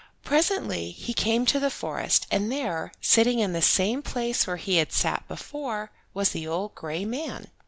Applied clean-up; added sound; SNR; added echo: none; none; none; none.